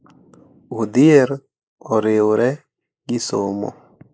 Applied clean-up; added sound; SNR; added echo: neural mask model Resemble Enhance denoiser.